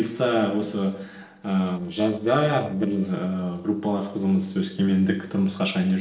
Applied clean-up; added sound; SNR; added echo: neural separator model SepFormer DNS4.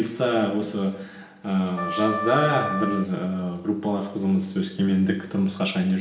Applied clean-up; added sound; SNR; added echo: none; Wind instrument, woodwind instrument; 6 dB; reverberation time 0.7 s.